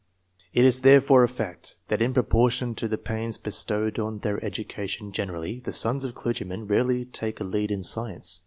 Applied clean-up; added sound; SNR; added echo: none; none; none; none.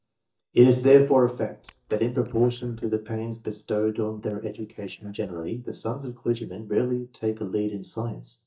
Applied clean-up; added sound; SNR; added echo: neural mask model DeepFilterNet 3.